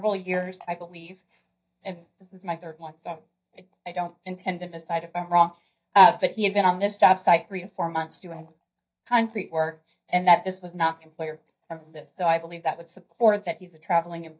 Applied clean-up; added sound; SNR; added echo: neural mask model DeepFilterNet 3.